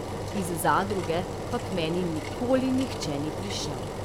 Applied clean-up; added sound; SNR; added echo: none; Engine; 4 dB; none.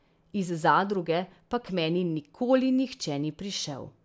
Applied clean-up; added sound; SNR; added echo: none; none; none; none.